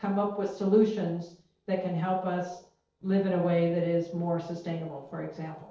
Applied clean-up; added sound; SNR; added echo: neural separator model SepFormer DNS4.